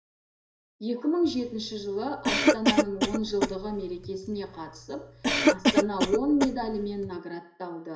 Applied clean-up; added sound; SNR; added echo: none; Cough; -3 dB; reverberation time 0.5 s.